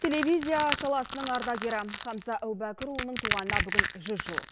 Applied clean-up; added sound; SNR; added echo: none; Crushing; 1 dB; none.